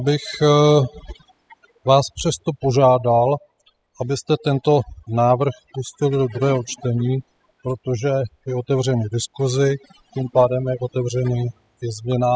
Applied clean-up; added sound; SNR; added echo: classical method spectral subtraction.